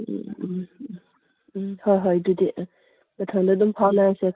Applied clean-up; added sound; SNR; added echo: none; none; none; none.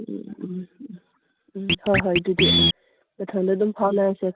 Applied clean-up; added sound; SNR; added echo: none; Scratching (performance technique); -1 dB; none.